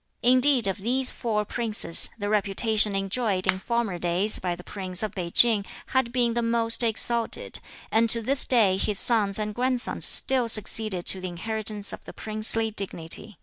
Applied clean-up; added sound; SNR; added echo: none; Finger snapping; 10 dB; none.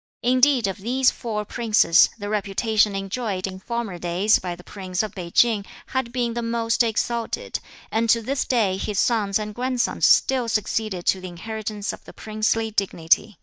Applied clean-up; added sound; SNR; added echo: neural mask model DeepFilterNet 3.